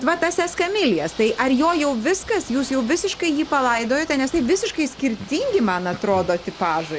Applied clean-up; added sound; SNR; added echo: none; Ocean / Boat, Water vehicle; 18 dB; none.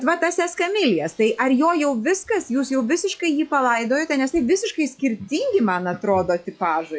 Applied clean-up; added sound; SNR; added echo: classical method log-MMSE.